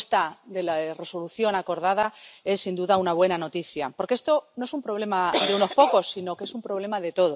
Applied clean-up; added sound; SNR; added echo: none; none; none; none.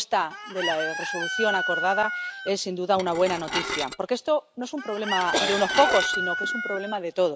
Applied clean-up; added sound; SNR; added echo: none; Chicken, rooster + Dishes, pots, and pans / Glass; 4 dB; none.